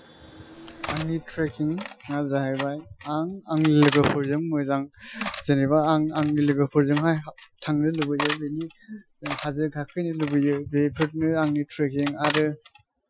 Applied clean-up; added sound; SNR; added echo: classical method Wiener filter.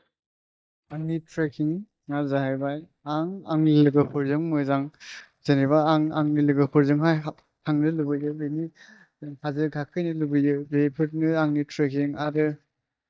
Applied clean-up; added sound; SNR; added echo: neural mask model DeepFilterNet 3.